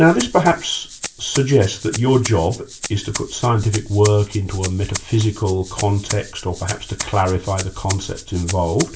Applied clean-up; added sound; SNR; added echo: none; Rattle (instrument); 13 dB; reverberation time 0.3 s.